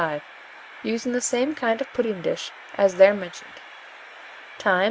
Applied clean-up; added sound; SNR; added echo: none; Train; 19 dB; none.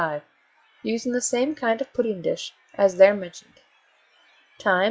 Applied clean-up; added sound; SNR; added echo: classical method log-MMSE.